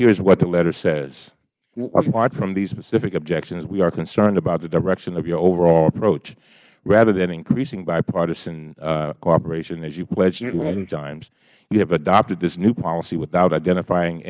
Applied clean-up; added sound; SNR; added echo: neural mask model Resemble Enhance denoiser.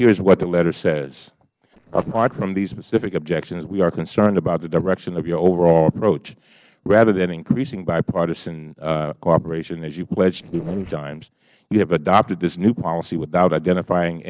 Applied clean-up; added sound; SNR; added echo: neural separator model SepFormer DNS4.